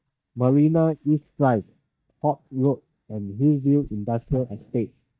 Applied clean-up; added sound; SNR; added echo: neural mask model DeepFilterNet 3.